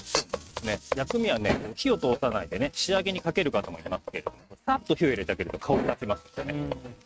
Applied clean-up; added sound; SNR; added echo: neural mask model RNNoise.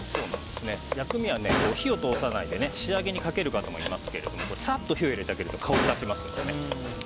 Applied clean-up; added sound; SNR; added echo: none; Dishes, pots, and pans; 5 dB; none.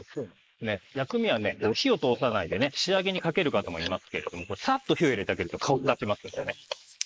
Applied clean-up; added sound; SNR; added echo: neural mask model Resemble Enhance denoiser.